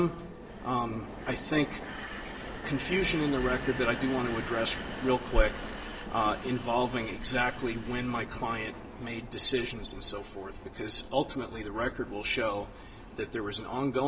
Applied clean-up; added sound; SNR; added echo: none; Vehicle; 8 dB; reverberation time 0.6 s.